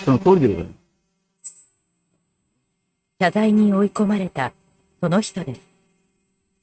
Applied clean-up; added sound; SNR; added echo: neural mask model RNNoise.